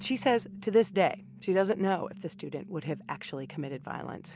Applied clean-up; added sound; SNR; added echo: none; none; none; none.